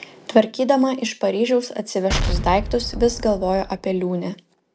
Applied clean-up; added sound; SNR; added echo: none; Explosion; 5 dB; none.